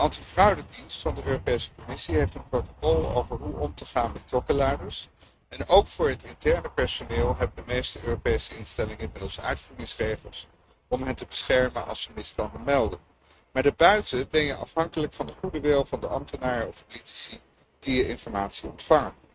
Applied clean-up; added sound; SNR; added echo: neural mask model RNNoise.